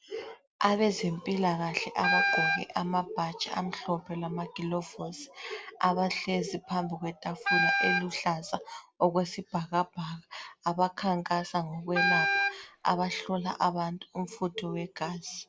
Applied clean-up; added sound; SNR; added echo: none; Wind instrument, woodwind instrument; -2 dB; none.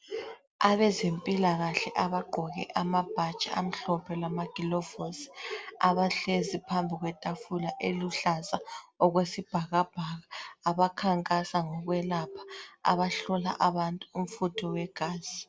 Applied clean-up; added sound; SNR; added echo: none; none; none; none.